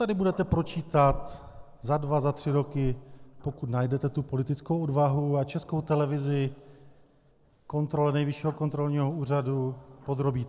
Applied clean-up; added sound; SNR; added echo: none; Growling; 16 dB; none.